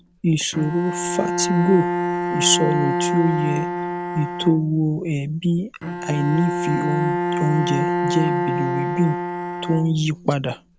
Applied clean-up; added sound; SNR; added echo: none; Bowed string instrument; 2 dB; none.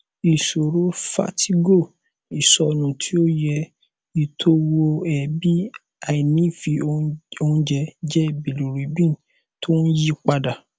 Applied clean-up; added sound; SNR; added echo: none; none; none; none.